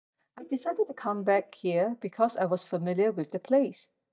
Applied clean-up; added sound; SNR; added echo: neural mask model DeepFilterNet 3.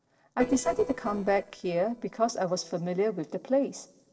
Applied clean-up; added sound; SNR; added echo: neural separator model SepFormer DNS4.